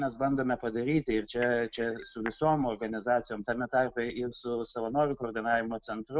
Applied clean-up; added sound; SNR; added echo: none; Cutlery, silverware / Dishes, pots, and pans / Chink, clink; 15 dB; none.